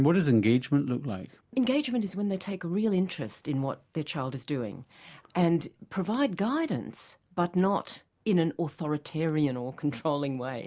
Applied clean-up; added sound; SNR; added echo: none; none; none; none.